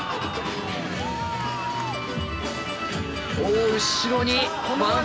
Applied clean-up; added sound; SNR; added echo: none; Wind instrument, woodwind instrument; 18 dB; none.